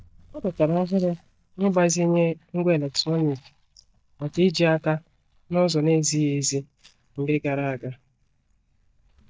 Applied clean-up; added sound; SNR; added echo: neural mask model DeepFilterNet 3.